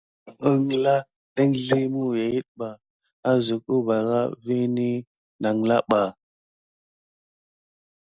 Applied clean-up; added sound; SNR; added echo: none; none; none; none.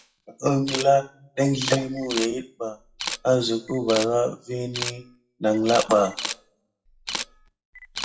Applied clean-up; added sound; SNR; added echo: classical method WPE with log-MMSE.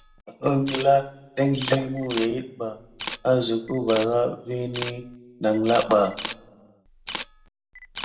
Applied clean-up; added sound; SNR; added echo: none; Camera; 10 dB; reverberation time 1.1 s.